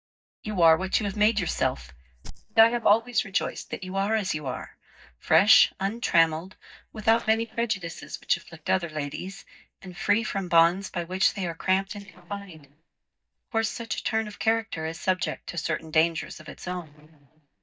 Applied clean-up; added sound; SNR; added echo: neural mask model DeepFilterNet 3.